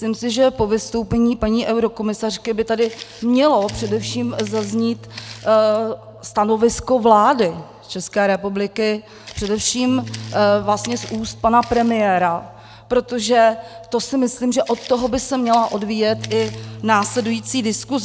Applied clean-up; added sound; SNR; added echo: none; Walk, footsteps + Bass guitar; 18 dB; none.